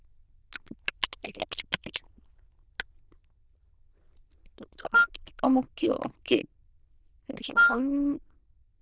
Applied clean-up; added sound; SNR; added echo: neural diffusion model UNIVERSE++.